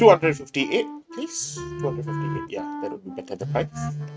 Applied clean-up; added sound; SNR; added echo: neural mask model RNNoise.